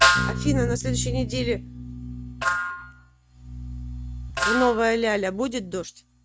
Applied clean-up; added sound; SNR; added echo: neural mask model RNNoise.